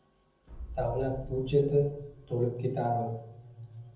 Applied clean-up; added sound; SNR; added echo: none; Boom; 14 dB; reverberation time 0.9 s.